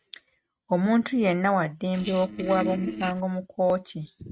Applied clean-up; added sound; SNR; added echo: neural mask model RNNoise.